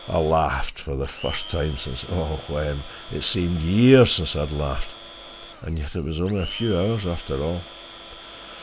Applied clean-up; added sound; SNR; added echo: none; Domestic sounds, home sounds; 15 dB; none.